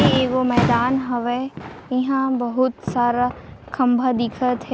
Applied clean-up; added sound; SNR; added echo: none; Fireworks; 6 dB; none.